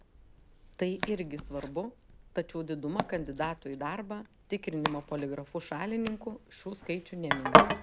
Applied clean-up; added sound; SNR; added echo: none; Domestic sounds, home sounds; -3 dB; none.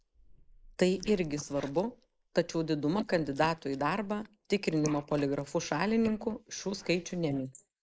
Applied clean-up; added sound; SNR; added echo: neural mask model Resemble Enhance denoiser.